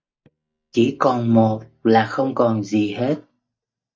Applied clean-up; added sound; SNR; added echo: neural mask model DeepFilterNet 3.